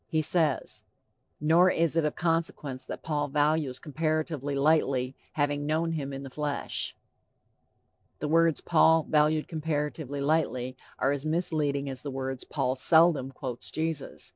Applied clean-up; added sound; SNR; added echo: none; none; none; none.